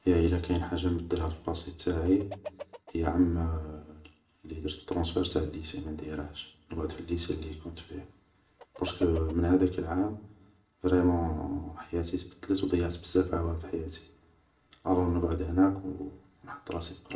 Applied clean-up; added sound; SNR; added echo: none; Chicken, rooster; 17 dB; reverberation time 0.4 s.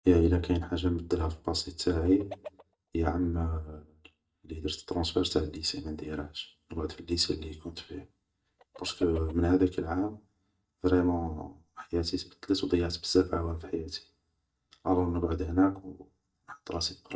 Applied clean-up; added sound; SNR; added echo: neural mask model DeepFilterNet 3.